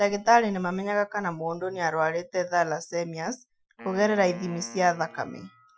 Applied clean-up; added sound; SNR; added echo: classical method Wiener filter.